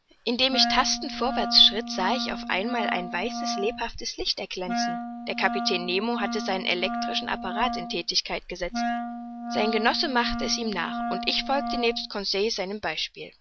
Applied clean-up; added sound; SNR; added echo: none; Wind instrument, woodwind instrument; 5 dB; none.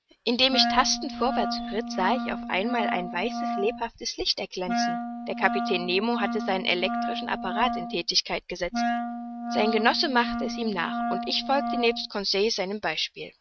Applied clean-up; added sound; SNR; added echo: neural mask model RNNoise.